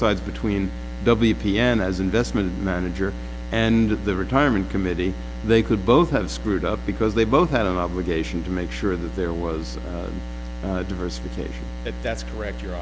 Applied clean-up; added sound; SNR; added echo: none; none; none; none.